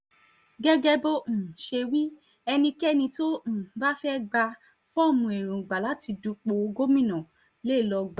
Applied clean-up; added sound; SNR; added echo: none; none; none; none.